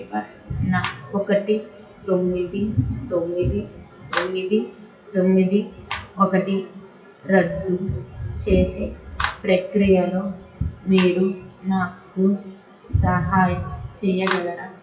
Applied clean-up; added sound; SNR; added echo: classical method WPE with log-MMSE.